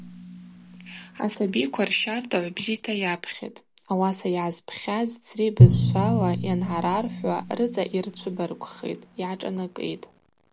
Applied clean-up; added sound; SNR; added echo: none; Drum; 0 dB; none.